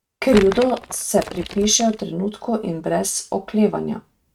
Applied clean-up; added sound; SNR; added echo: neural mask model RNNoise.